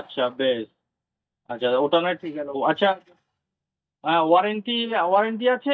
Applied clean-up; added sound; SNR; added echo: neural mask model DeepFilterNet 3.